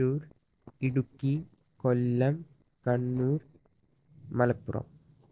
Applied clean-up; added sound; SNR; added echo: neural separator model SepFormer DNS4.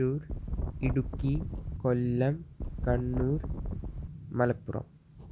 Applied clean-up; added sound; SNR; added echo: none; Wind; 3 dB; none.